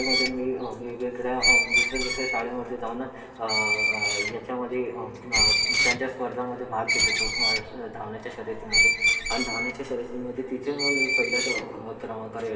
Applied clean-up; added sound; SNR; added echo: none; Screech; -5 dB; reverberation time 2.5 s.